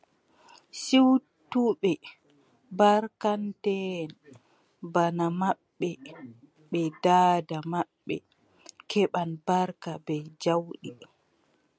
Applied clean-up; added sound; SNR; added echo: none; none; none; none.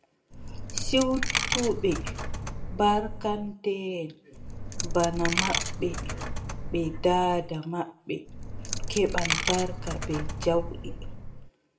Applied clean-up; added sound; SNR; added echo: none; Coin (dropping); 2 dB; reverberation time 0.4 s.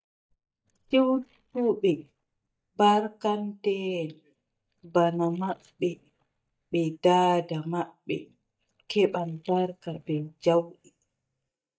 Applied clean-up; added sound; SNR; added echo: neural mask model DeepFilterNet 3.